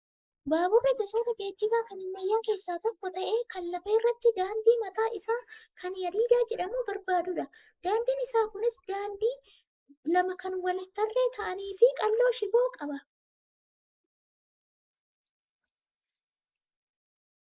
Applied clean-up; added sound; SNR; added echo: neural mask model Resemble Enhance denoiser.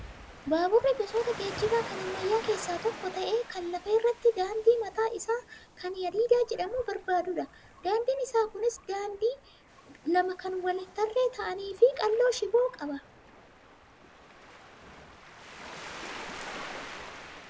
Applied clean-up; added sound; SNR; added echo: none; Waves, surf; 15 dB; none.